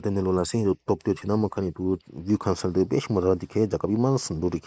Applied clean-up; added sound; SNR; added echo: neural mask model Resemble Enhance denoiser.